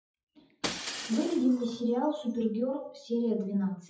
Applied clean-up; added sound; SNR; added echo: classical method WPE with log-MMSE.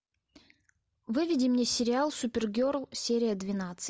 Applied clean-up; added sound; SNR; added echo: none; none; none; none.